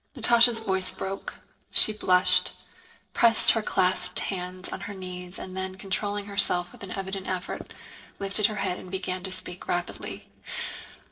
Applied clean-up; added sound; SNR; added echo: neural separator model SepFormer DNS4.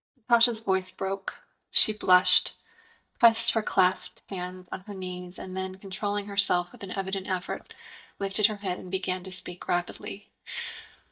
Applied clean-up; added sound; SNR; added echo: neural mask model DeepFilterNet 3.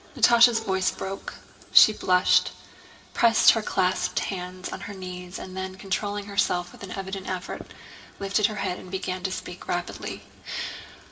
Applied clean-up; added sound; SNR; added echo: none; Bowed string instrument; 19 dB; reverberation time 2.7 s.